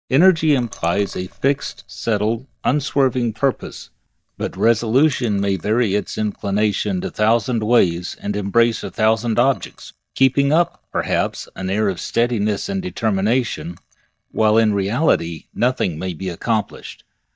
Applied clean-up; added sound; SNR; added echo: neural mask model DeepFilterNet 3.